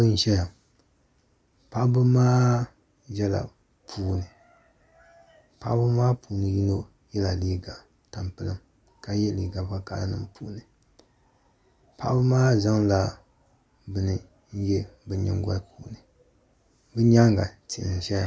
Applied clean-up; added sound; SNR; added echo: none; none; none; none.